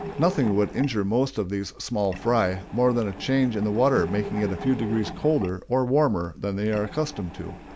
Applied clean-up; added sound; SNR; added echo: none; Mechanisms; 13 dB; none.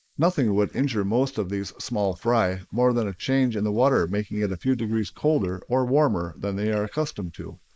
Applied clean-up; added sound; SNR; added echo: neural mask model Resemble Enhance denoiser.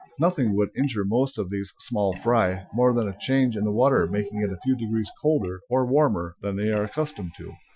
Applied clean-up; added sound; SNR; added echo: classical method Wiener filter.